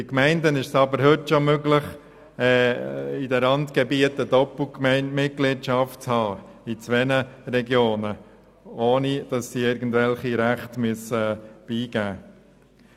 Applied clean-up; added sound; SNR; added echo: none; none; none; none.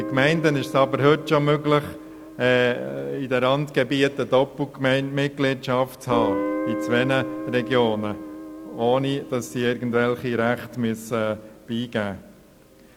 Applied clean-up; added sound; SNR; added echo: none; Guitar; 11 dB; none.